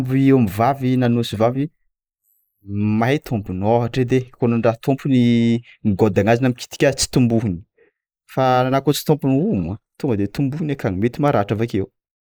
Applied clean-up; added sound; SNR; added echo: neural mask model Resemble Enhance denoiser.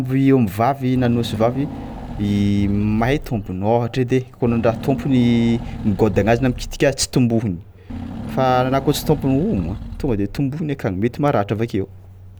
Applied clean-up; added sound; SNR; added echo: none; Engine / Car; 11 dB; none.